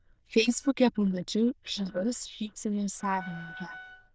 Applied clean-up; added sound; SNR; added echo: neural diffusion model UNIVERSE++.